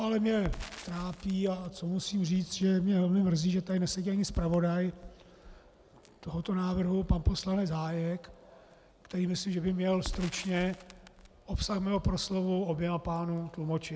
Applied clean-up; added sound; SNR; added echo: none; Crackle; 18 dB; none.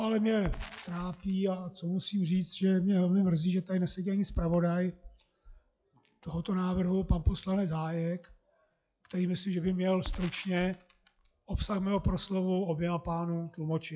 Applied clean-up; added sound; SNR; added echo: classical method log-MMSE.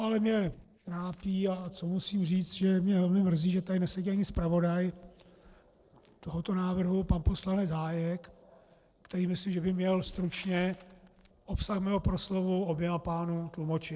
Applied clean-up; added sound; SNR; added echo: neural separator model SepFormer DNS4.